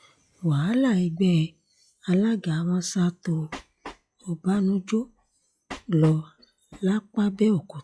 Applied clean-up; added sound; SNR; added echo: classical method log-MMSE.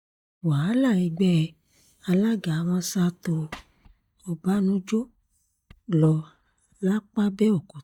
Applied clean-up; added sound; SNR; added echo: neural mask model DeepFilterNet 3.